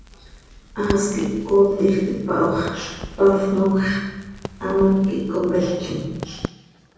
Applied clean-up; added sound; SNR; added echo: none; Crackle; 15 dB; reverberation time 1.3 s.